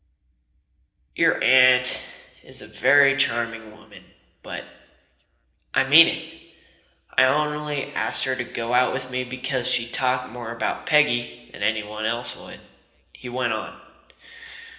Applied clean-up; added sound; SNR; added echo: none; none; none; reverberation time 1.1 s.